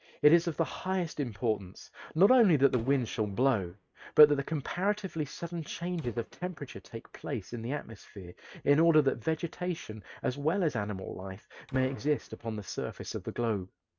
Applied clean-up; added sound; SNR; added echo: neural mask model RNNoise.